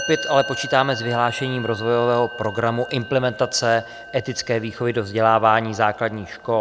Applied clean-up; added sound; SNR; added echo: none; Musical instrument; 13 dB; none.